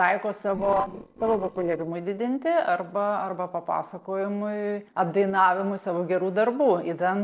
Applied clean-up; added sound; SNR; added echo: neural separator model SepFormer DNS4.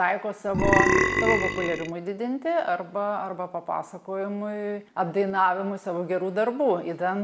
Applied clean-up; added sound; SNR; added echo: none; Burping, eructation; -4 dB; none.